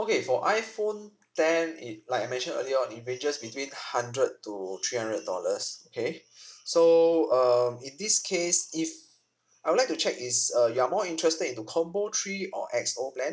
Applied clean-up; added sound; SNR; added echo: none; none; none; none.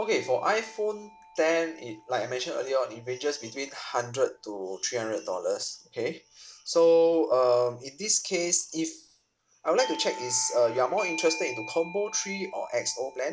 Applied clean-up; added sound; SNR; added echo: none; Doorbell; 17 dB; none.